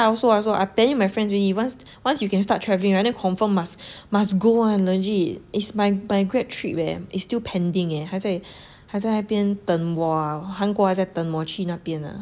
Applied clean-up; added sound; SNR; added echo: none; none; none; none.